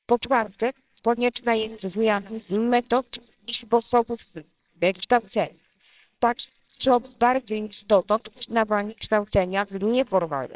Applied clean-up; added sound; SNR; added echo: neural separator model SepFormer WHAMR!.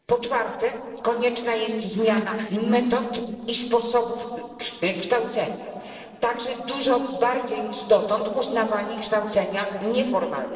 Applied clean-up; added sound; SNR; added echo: neural separator model SepFormer DNS4.